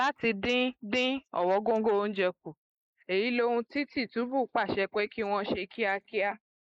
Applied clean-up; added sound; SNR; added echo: neural mask model Resemble Enhance denoiser.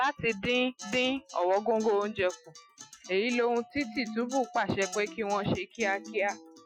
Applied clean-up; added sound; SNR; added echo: classical method Wiener filter.